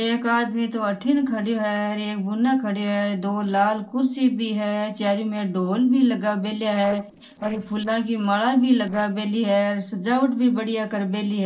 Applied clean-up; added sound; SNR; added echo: neural separator model SepFormer DNS4.